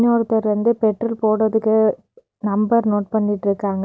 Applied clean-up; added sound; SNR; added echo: none; none; none; none.